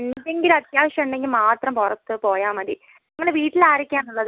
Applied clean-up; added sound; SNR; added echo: none; none; none; none.